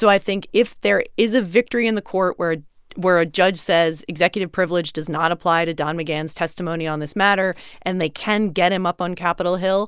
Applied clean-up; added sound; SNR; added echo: none; none; none; none.